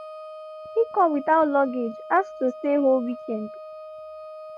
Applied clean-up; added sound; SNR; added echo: none; Wind instrument, woodwind instrument; 14 dB; none.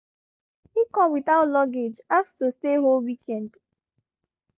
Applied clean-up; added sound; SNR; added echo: none; none; none; none.